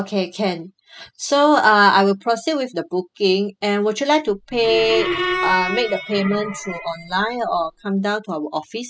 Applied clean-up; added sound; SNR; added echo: classical method spectral subtraction.